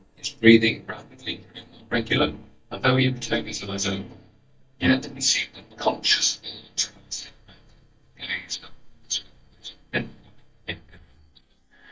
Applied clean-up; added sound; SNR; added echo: neural mask model DeepFilterNet 3.